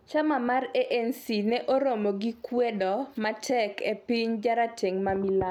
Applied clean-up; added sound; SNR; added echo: none; none; none; none.